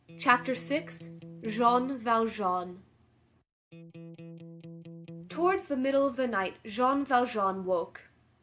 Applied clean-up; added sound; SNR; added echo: none; Electric guitar; 15 dB; none.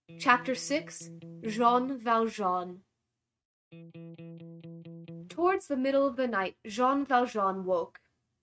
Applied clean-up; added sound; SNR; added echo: neural mask model RNNoise.